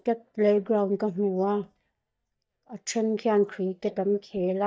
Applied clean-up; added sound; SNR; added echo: neural mask model DeepFilterNet 3.